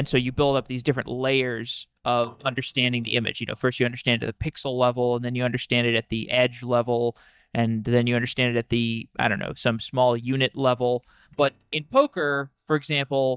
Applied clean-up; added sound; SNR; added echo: neural mask model DeepFilterNet 3.